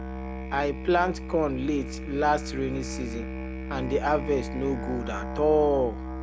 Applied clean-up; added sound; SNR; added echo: none; Musical instrument; 6 dB; none.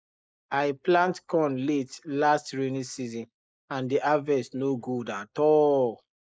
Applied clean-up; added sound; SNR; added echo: neural mask model Resemble Enhance denoiser.